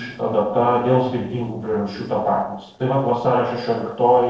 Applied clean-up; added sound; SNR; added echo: neural separator model SepFormer DNS4.